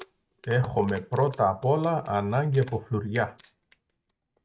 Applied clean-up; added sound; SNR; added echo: neural mask model RNNoise.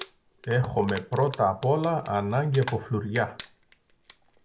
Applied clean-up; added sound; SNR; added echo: none; Crumpling, crinkling; 17 dB; none.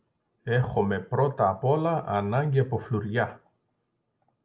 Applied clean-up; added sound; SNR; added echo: none; none; none; none.